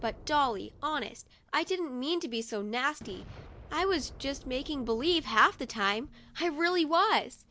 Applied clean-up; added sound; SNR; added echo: none; Boom; 20 dB; none.